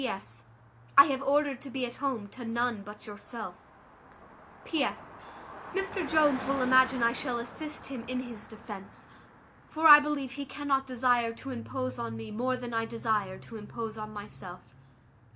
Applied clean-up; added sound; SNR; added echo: none; Car passing by; 15 dB; none.